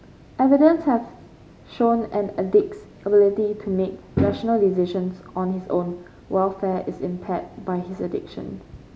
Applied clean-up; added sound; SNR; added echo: none; none; none; none.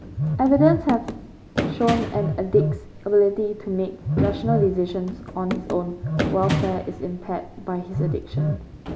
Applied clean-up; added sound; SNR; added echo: none; Telephone + Run; 3 dB; none.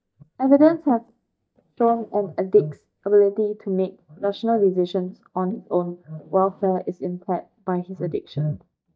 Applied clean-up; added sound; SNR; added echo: neural mask model DeepFilterNet 3.